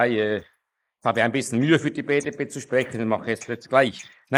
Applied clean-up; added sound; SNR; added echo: neural mask model Resemble Enhance denoiser.